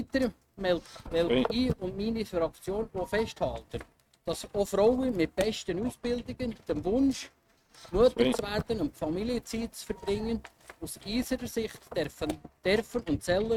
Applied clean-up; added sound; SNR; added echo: neural mask model RNNoise.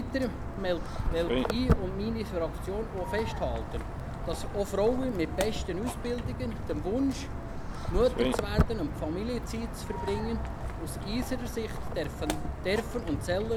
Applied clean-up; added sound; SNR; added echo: none; Walk, footsteps; 0 dB; none.